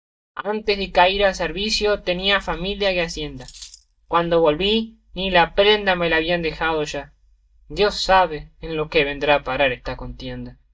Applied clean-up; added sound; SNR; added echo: neural mask model DeepFilterNet 3.